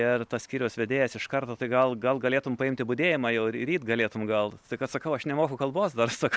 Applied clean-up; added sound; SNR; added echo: none; none; none; none.